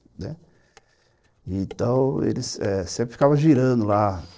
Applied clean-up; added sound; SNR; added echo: neural separator model SepFormer DNS4.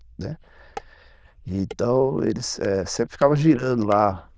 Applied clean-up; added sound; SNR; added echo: neural diffusion model UNIVERSE++.